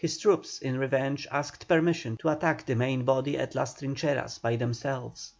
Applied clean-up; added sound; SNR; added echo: none; none; none; none.